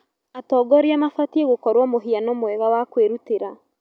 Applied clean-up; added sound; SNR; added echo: none; none; none; none.